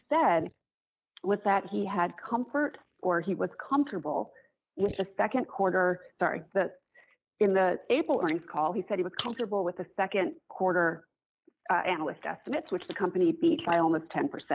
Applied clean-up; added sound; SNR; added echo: neural mask model Resemble Enhance denoiser.